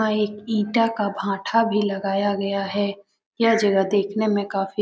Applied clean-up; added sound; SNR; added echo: none; none; none; none.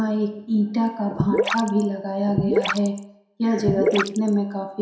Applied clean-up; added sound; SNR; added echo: none; Gurgling / Liquid; 1 dB; reverberation time 0.7 s.